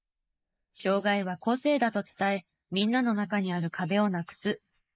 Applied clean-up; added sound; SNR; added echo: neural mask model Resemble Enhance denoiser.